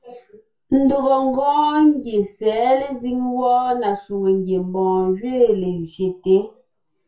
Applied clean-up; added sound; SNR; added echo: none; none; none; reverberation time 0.2 s.